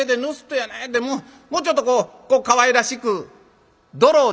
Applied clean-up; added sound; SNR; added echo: none; none; none; none.